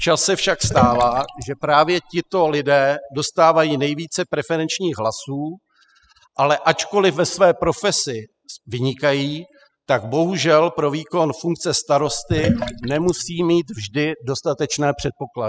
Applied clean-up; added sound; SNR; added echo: classical method spectral subtraction.